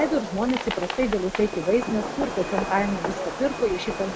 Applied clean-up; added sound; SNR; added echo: none; Fireworks; 6 dB; none.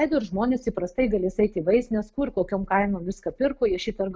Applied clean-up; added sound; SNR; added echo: none; none; none; none.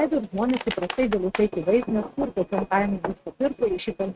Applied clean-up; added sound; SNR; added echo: neural mask model RNNoise.